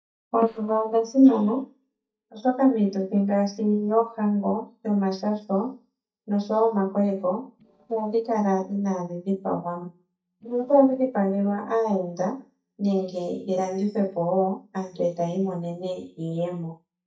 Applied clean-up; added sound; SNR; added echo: neural mask model DeepFilterNet 3.